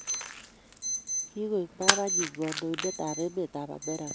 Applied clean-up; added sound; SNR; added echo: none; Alarm + Splash, splatter; -1 dB; none.